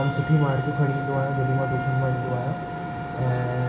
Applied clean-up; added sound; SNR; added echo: none; Wind instrument, woodwind instrument; 8 dB; reverberation time 1.3 s.